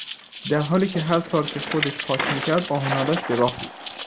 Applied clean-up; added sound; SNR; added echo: none; Bicycle + Rattle (instrument); 6 dB; none.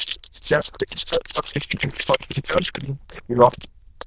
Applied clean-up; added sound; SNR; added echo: neural diffusion model UNIVERSE++.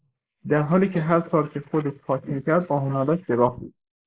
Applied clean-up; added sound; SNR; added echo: neural mask model Resemble Enhance denoiser.